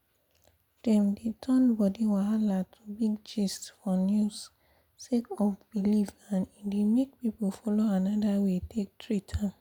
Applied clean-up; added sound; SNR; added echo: none; none; none; none.